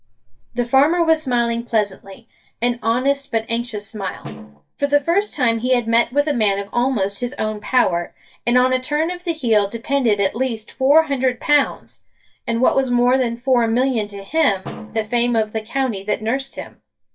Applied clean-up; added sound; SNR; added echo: neural mask model DeepFilterNet 3.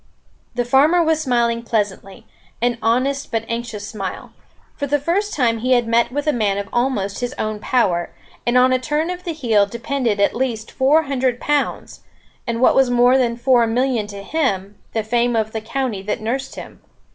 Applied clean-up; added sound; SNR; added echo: none; none; none; none.